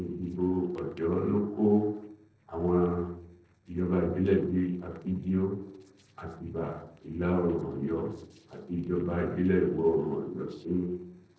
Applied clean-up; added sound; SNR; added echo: neural separator model SepFormer DNS4.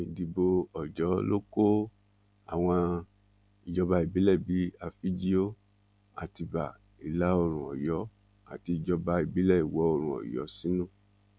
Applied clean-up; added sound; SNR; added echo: none; none; none; none.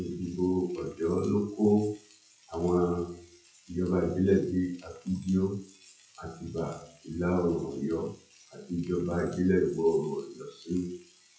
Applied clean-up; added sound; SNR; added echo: classical method WPE with log-MMSE.